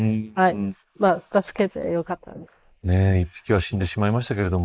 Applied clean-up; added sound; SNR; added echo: neural mask model Resemble Enhance denoiser.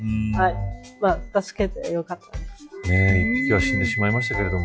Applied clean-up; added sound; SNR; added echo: classical method log-MMSE.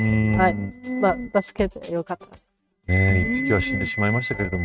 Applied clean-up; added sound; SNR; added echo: neural mask model RNNoise.